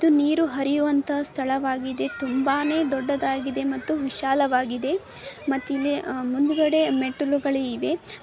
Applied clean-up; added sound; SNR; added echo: none; none; none; none.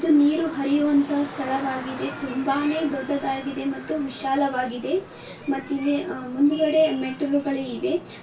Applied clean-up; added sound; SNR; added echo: none; Traffic noise, roadway noise; 17 dB; reverberation time 0.2 s.